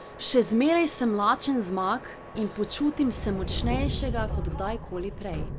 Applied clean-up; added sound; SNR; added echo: none; Subway, metro, underground; 7 dB; none.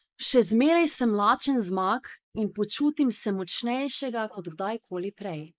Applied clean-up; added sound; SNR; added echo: neural mask model Resemble Enhance denoiser.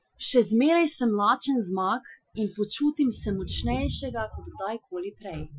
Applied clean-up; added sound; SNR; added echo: classical method Wiener filter.